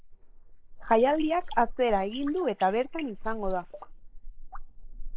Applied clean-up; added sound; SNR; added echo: neural mask model Resemble Enhance denoiser.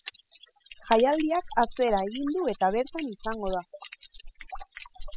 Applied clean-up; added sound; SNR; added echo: classical method spectral subtraction.